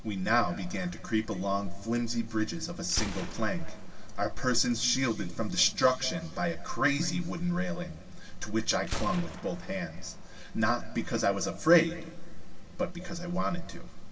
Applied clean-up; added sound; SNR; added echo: none; Gunshot, gunfire; 16 dB; reverberation time 2.6 s.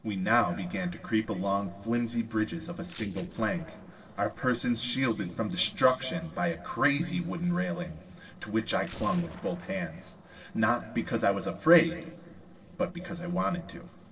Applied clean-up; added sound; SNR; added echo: neural separator model SepFormer DNS4.